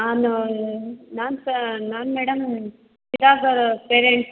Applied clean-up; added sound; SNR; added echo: none; none; none; none.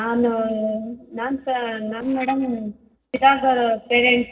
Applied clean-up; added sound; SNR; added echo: neural separator model SepFormer DNS4.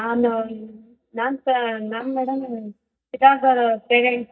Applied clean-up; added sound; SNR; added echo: neural mask model DeepFilterNet 3.